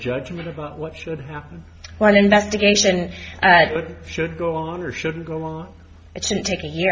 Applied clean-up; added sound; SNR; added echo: none; none; none; none.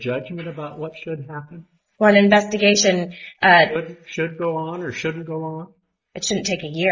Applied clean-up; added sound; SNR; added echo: neural mask model Resemble Enhance denoiser.